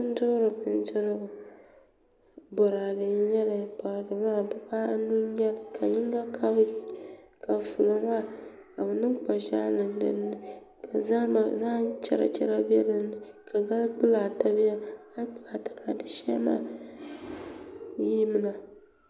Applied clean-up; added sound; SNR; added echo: none; none; none; none.